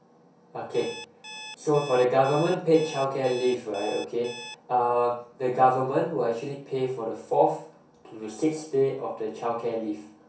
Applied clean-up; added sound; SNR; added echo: none; Alarm; 15 dB; reverberation time 0.6 s.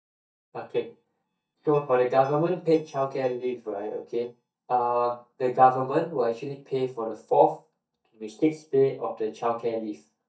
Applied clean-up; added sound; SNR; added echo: neural mask model DeepFilterNet 3.